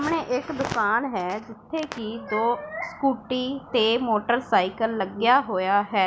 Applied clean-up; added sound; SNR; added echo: none; none; none; none.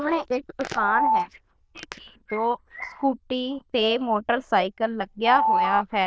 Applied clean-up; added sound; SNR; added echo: neural diffusion model UNIVERSE++.